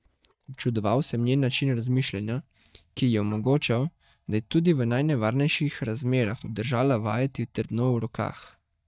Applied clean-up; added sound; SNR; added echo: neural mask model DeepFilterNet 3.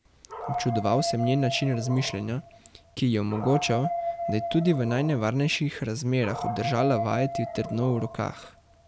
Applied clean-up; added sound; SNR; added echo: none; Dog; 7 dB; none.